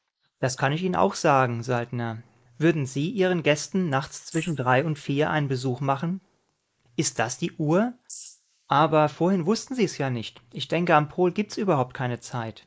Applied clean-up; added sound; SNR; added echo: neural mask model Resemble Enhance denoiser.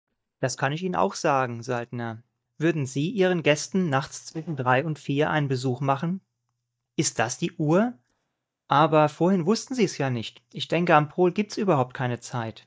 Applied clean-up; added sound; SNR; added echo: neural mask model DeepFilterNet 3.